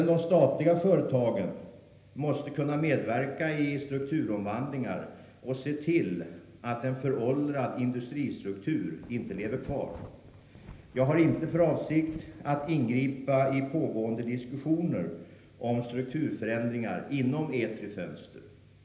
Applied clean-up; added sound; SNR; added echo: none; Wind; 18 dB; reverberation time 0.8 s.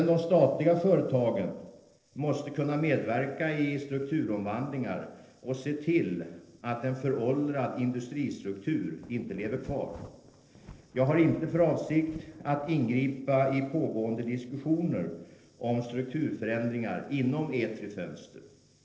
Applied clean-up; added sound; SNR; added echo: neural separator model SepFormer DNS4.